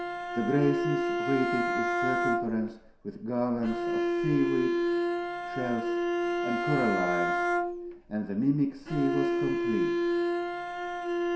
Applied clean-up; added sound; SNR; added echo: none; Bowed string instrument; -2 dB; reverberation time 0.7 s.